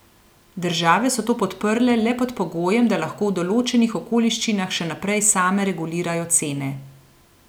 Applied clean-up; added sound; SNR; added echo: none; none; none; none.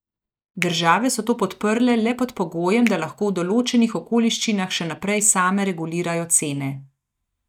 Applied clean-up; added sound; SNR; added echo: neural mask model DeepFilterNet 3.